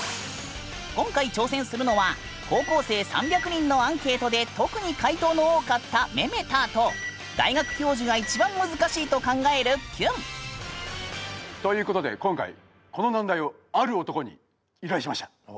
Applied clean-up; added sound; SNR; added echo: none; none; none; none.